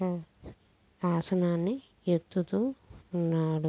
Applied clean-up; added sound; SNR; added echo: none; none; none; none.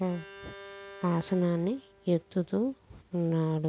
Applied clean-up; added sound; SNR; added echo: none; Bowed string instrument; 20 dB; none.